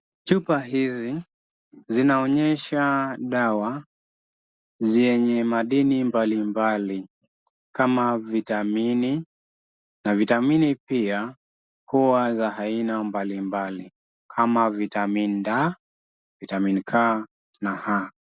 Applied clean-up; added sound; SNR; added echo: none; none; none; none.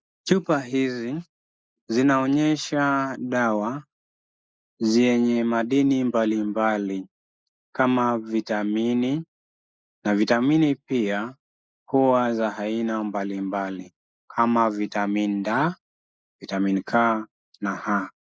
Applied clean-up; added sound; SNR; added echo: neural mask model Resemble Enhance denoiser.